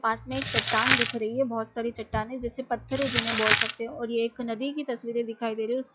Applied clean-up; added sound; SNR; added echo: classical method log-MMSE.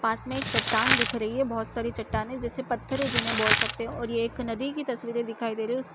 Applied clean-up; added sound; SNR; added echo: none; Crumpling, crinkling; 0 dB; none.